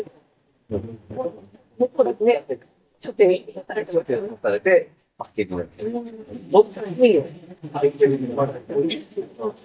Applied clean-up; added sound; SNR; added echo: neural mask model DeepFilterNet 3.